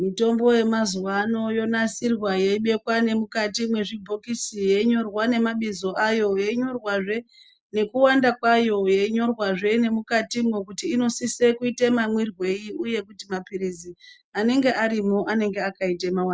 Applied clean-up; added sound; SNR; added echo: none; none; none; none.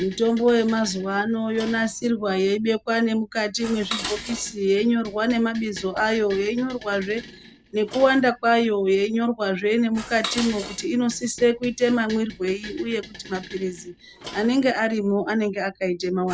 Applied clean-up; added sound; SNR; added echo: none; Dishes, pots, and pans; 16 dB; none.